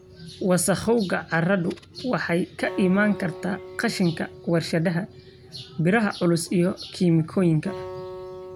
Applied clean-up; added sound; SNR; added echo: none; Acoustic guitar; 17 dB; none.